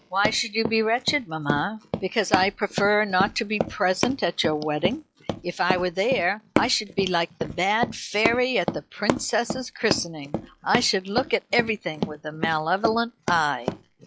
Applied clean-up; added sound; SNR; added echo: classical method log-MMSE.